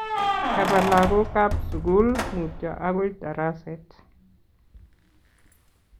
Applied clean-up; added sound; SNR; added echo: none; Keys jangling; 4 dB; none.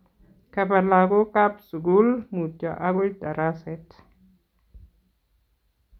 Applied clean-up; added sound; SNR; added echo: none; none; none; none.